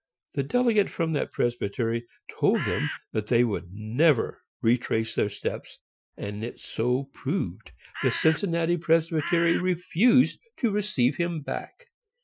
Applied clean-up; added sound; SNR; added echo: classical method Wiener filter.